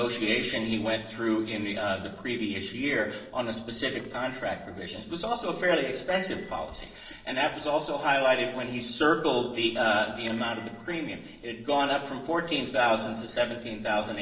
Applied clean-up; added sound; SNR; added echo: neural separator model SepFormer DNS4.